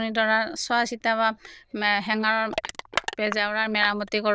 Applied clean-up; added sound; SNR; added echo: neural diffusion model UNIVERSE++.